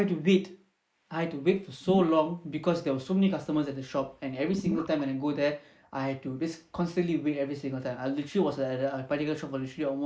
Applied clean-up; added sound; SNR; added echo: neural mask model Resemble Enhance denoiser.